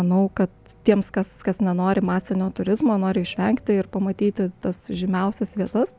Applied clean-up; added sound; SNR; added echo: none; none; none; none.